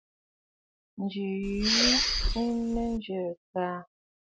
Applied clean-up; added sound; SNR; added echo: none; Respiratory sounds; -4 dB; none.